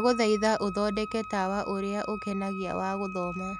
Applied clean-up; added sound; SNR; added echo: none; Wind instrument, woodwind instrument; 11 dB; none.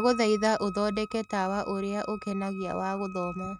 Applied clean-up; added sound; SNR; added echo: neural mask model RNNoise.